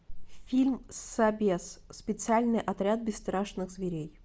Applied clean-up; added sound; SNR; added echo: none; none; none; none.